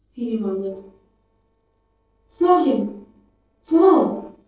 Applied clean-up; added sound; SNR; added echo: neural separator model SepFormer DNS4.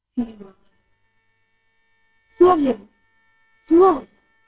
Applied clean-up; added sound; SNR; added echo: neural separator model SepFormer WHAMR!.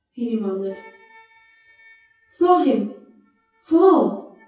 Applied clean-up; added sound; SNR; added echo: classical method WPE with log-MMSE.